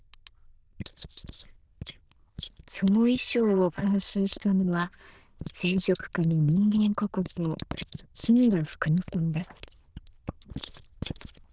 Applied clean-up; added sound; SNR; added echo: neural diffusion model UNIVERSE++.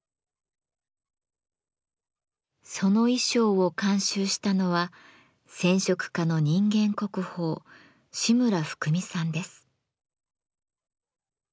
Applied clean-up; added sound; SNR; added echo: none; none; none; none.